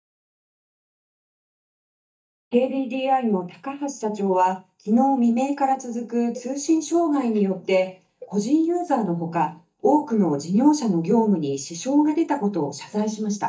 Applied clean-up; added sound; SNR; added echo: neural mask model DeepFilterNet 3.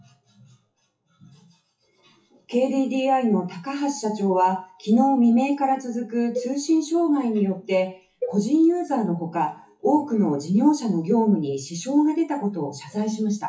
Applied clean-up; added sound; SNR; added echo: classical method WPE with log-MMSE.